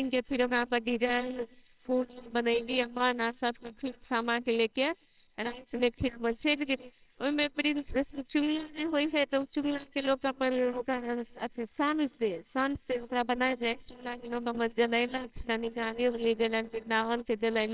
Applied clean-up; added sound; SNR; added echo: neural separator model SepFormer WHAMR!.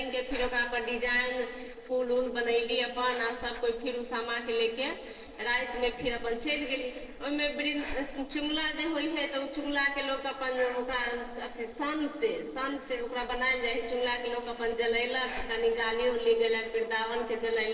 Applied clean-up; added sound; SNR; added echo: neural separator model SepFormer DNS4.